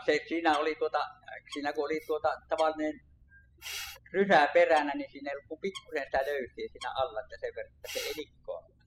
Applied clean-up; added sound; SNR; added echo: classical method spectral subtraction.